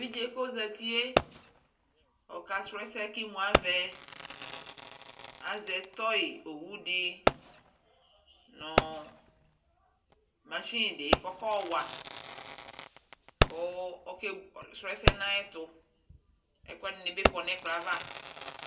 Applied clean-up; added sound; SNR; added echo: none; Fireworks; -2 dB; reverberation time 0.2 s.